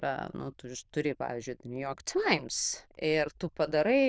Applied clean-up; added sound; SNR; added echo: neural diffusion model UNIVERSE++.